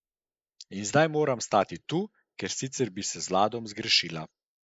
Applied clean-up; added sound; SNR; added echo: neural mask model Resemble Enhance denoiser.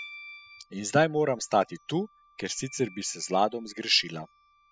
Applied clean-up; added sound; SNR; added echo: classical method spectral subtraction.